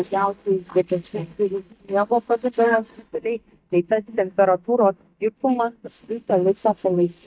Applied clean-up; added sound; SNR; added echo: neural mask model DeepFilterNet 3.